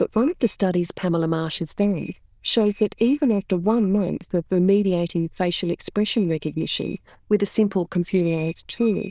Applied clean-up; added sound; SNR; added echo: neural diffusion model UNIVERSE++.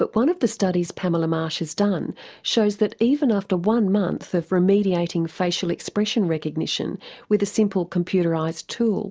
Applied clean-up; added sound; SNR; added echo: none; none; none; none.